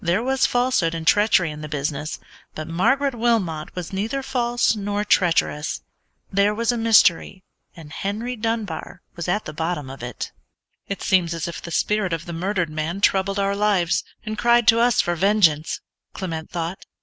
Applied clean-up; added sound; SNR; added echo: none; none; none; none.